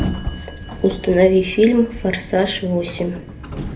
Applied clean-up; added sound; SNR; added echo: none; Sliding door; 10 dB; reverberation time 0.3 s.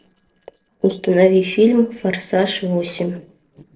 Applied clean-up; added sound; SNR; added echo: neural separator model SepFormer DNS4.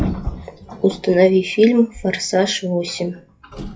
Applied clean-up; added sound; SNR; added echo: classical method WPE with log-MMSE.